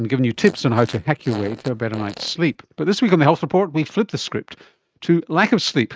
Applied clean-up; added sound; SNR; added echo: neural mask model RNNoise.